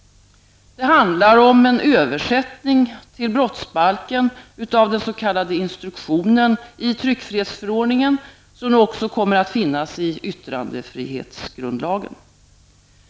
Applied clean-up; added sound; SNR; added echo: none; none; none; none.